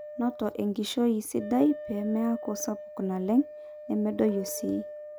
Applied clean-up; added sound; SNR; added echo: none; Wind instrument, woodwind instrument; 13 dB; none.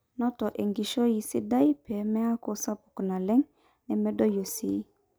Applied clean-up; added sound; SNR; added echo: none; none; none; none.